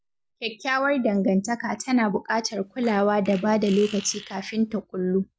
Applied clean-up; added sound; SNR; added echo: none; Fart; 19 dB; none.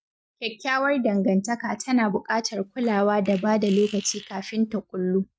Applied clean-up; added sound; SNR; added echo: neural mask model RNNoise.